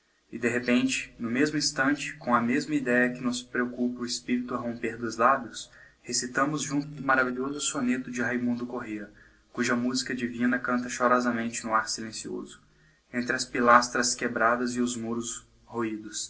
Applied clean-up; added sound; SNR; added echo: neural separator model SepFormer DNS4.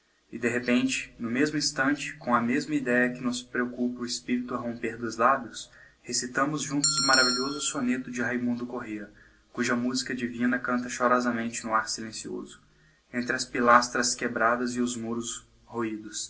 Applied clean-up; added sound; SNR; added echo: none; Bell; 2 dB; reverberation time 0.2 s.